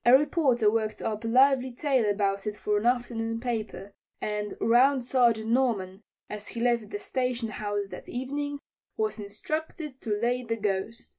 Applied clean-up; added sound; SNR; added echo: none; none; none; none.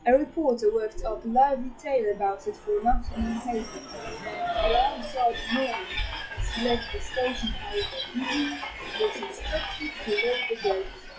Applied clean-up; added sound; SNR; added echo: classical method log-MMSE.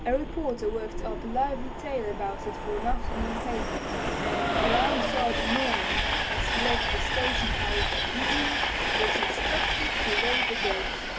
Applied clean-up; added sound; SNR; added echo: none; Train; -5 dB; none.